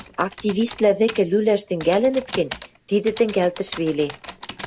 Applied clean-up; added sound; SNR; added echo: none; Typing; 14 dB; none.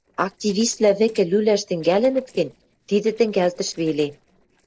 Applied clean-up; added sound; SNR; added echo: neural separator model SepFormer DNS4.